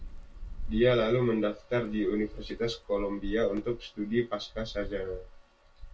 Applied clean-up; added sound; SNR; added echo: none; Thunder / Rain; 11 dB; reverberation time 0.1 s.